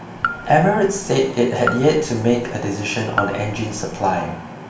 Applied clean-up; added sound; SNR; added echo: none; Raindrop / Drip; 11 dB; reverberation time 0.9 s.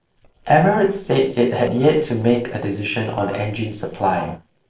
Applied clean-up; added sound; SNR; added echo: neural separator model SepFormer DNS4.